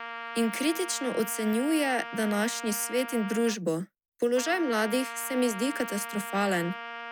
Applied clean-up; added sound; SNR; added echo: none; Trumpet; 10 dB; none.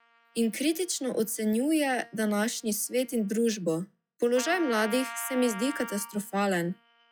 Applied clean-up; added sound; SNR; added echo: classical method log-MMSE.